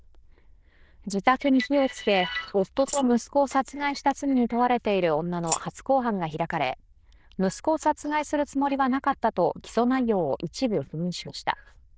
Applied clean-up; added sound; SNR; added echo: neural diffusion model UNIVERSE++.